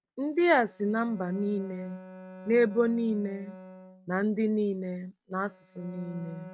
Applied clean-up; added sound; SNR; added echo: neural mask model RNNoise.